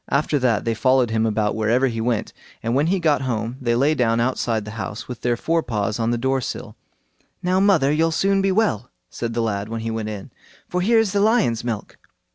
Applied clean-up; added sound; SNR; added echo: none; none; none; none.